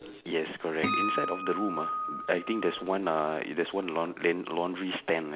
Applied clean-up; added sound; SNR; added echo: none; Acoustic guitar; 2 dB; none.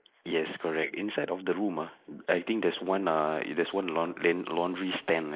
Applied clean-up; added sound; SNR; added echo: neural mask model Resemble Enhance denoiser.